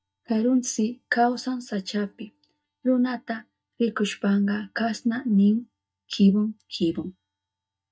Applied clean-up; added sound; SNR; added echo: neural mask model DeepFilterNet 3.